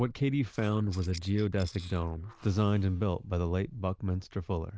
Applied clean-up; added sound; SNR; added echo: neural diffusion model UNIVERSE++.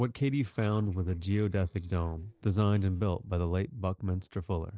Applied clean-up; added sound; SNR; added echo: neural separator model SepFormer DNS4.